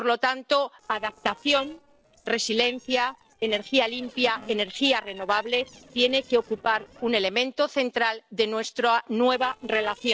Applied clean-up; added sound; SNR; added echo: neural separator model SepFormer DNS4.